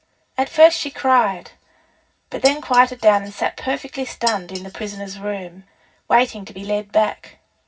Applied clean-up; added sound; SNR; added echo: none; Dishes, pots, and pans; 13 dB; reverberation time 0.4 s.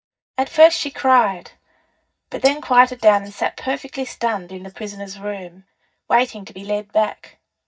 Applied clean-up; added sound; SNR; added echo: neural mask model DeepFilterNet 3.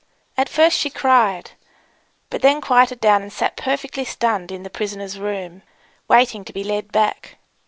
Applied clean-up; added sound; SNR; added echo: none; none; none; none.